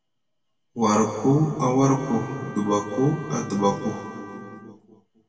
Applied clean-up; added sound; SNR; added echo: none; Trumpet; 18 dB; reverberation time 2.1 s.